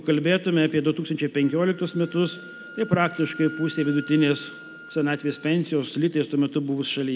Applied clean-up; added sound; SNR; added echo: none; Coin (dropping) + Wind instrument, woodwind instrument; 20 dB; none.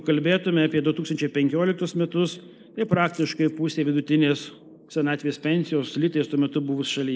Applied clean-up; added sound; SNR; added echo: neural mask model Resemble Enhance denoiser.